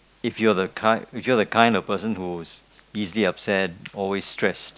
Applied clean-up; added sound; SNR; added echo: none; none; none; none.